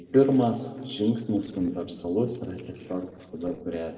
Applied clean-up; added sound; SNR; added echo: neural separator model SepFormer DNS4.